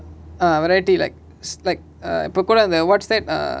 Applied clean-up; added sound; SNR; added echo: none; none; none; none.